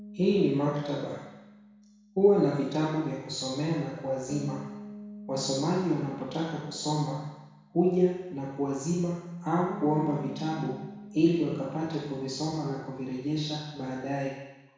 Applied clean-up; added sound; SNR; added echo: none; Bass guitar; 18 dB; reverberation time 1.1 s.